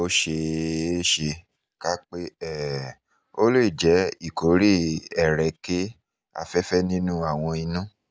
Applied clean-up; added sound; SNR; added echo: none; none; none; none.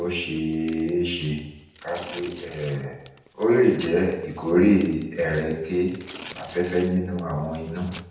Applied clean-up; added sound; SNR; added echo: none; Tearing; 19 dB; reverberation time 0.8 s.